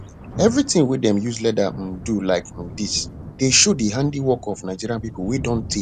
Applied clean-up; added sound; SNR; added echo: none; Thunder; 14 dB; none.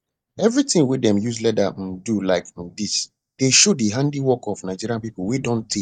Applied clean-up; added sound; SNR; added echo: neural mask model DeepFilterNet 3.